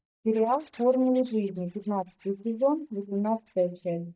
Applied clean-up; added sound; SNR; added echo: neural mask model DeepFilterNet 3.